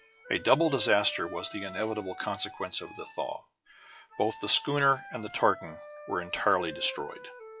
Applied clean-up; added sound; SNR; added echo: classical method WPE with log-MMSE.